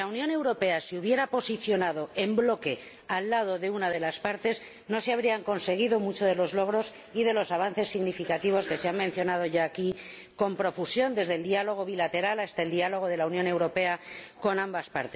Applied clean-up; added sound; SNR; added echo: none; none; none; none.